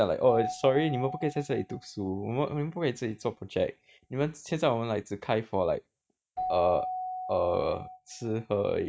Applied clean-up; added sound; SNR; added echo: neural mask model RNNoise.